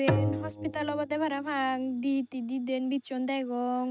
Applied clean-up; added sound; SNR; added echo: neural mask model RNNoise.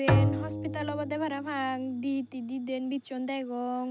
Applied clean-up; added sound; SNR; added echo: none; Bowed string instrument; 0 dB; none.